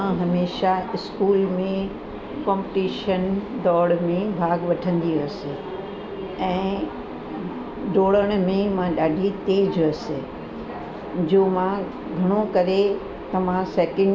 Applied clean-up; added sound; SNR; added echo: none; none; none; none.